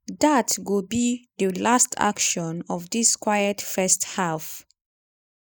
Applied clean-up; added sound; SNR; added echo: neural mask model Resemble Enhance denoiser.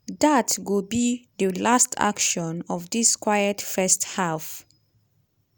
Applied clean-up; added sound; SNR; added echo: none; none; none; none.